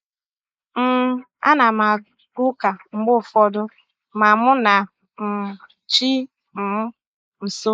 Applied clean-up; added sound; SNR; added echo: neural mask model Resemble Enhance denoiser.